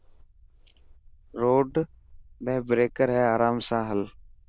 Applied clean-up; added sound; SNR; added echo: neural diffusion model UNIVERSE++.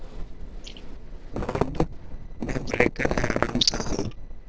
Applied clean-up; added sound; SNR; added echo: neural separator model SepFormer DNS4.